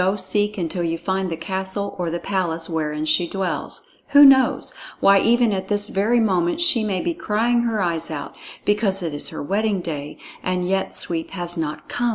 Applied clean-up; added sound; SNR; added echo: none; none; none; none.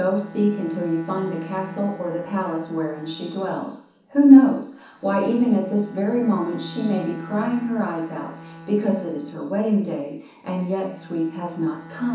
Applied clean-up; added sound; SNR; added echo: none; Bowed string instrument; 18 dB; reverberation time 0.7 s.